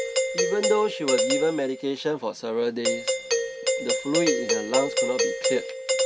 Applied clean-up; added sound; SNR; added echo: none; Doorbell; -2 dB; none.